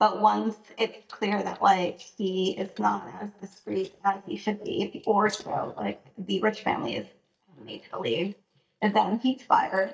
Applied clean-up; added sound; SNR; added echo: neural mask model DeepFilterNet 3.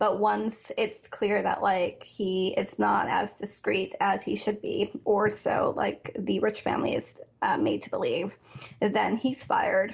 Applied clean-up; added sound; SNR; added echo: none; none; none; none.